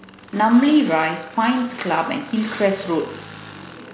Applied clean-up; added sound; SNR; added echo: none; Tools + Glass; 18 dB; none.